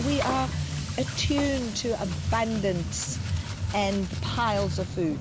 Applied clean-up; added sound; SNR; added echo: none; Frying (food); 13 dB; none.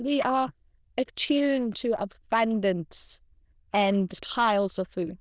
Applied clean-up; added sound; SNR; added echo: neural diffusion model UNIVERSE++.